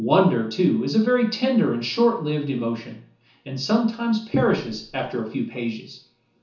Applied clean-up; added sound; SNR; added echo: none; none; none; reverberation time 0.9 s.